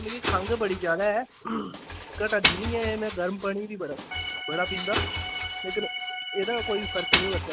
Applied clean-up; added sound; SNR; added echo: none; Organ + Engine; -1 dB; none.